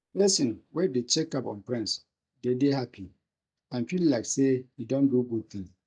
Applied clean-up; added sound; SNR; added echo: neural mask model DeepFilterNet 3.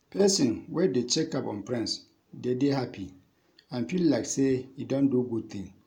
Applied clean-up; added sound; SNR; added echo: none; none; none; none.